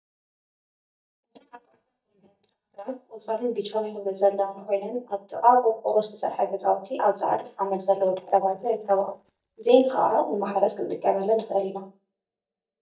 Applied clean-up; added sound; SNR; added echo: neural mask model DeepFilterNet 3.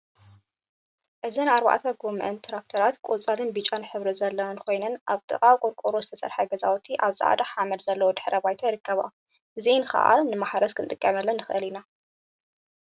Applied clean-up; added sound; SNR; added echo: none; none; none; none.